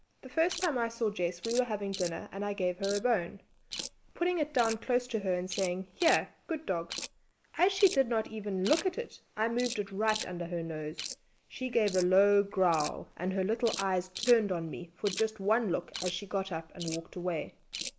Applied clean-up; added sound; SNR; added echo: neural mask model Resemble Enhance denoiser.